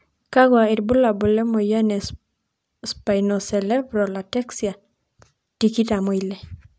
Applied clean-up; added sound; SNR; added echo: none; none; none; none.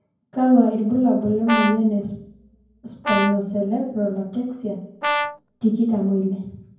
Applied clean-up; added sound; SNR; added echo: none; Brass instrument; 5 dB; reverberation time 0.9 s.